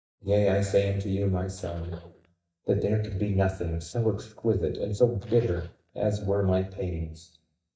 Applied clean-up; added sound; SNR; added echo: neural mask model DeepFilterNet 3.